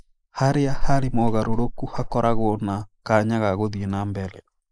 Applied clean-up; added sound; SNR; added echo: neural mask model Resemble Enhance denoiser.